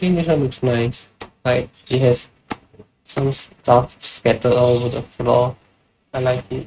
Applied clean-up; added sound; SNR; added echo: neural mask model RNNoise.